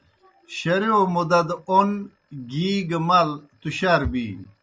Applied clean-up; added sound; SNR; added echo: none; none; none; none.